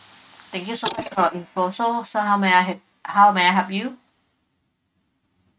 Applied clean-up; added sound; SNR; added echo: neural mask model RNNoise.